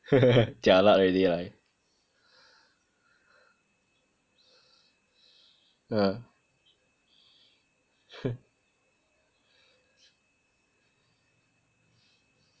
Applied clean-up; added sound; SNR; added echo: none; none; none; none.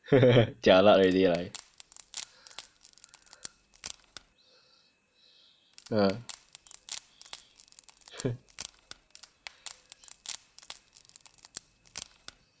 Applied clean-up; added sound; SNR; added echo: none; Wood; 18 dB; none.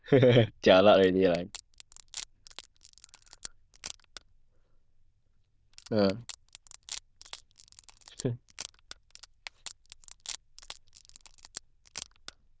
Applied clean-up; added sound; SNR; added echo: neural diffusion model UNIVERSE++.